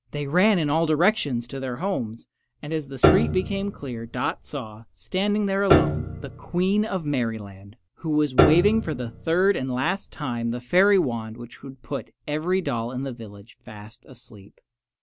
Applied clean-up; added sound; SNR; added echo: none; Piano; 1 dB; none.